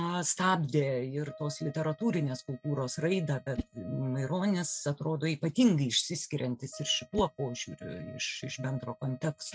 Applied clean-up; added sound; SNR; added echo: neural mask model RNNoise.